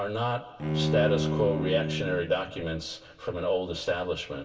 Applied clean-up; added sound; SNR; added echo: none; Bowed string instrument; 2 dB; reverberation time 0.2 s.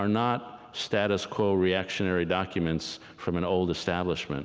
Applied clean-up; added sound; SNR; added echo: none; none; none; none.